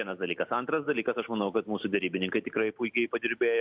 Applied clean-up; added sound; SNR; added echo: none; none; none; none.